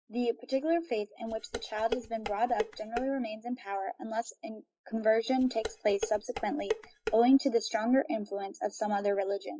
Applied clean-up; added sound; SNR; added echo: classical method log-MMSE.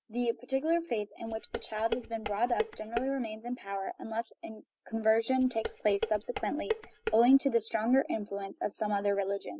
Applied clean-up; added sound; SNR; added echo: none; Dishes, pots, and pans; 7 dB; none.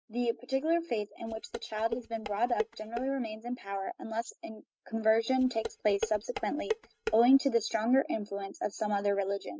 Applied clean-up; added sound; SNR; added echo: neural mask model RNNoise.